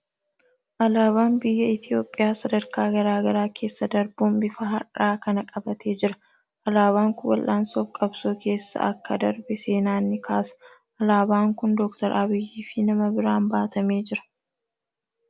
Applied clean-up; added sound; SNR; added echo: none; none; none; none.